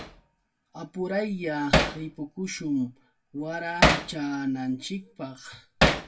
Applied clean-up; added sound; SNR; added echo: none; Hammer; -3 dB; reverberation time 0.2 s.